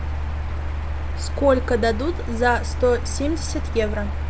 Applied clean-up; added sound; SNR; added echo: none; Mechanical fan; 1 dB; none.